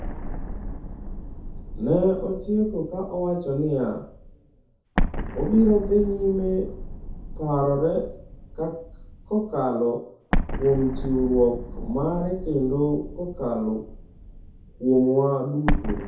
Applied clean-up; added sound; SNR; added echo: none; Explosion; 6 dB; reverberation time 0.5 s.